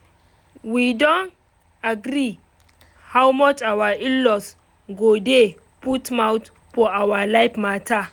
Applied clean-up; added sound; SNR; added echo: none; none; none; none.